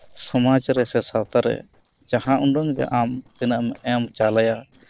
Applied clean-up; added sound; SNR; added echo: neural separator model SepFormer DNS4.